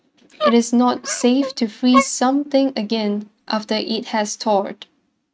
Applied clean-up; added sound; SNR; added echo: neural mask model RNNoise.